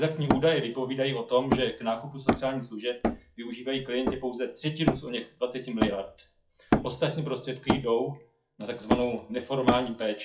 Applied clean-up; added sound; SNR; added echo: classical method WPE with log-MMSE.